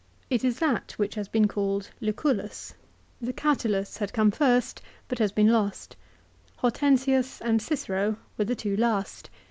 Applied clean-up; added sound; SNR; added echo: none; none; none; none.